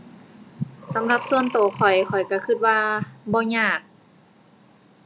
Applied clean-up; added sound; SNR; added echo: none; Breathing; 11 dB; none.